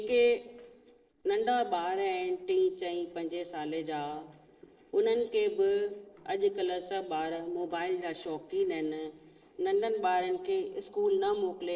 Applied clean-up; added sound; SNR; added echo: neural separator model SepFormer DNS4.